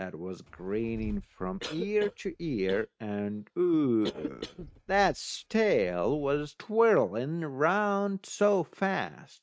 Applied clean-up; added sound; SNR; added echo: neural mask model RNNoise.